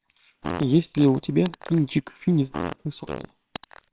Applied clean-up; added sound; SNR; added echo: neural separator model SepFormer WHAMR!.